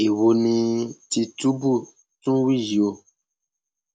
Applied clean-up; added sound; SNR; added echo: none; none; none; none.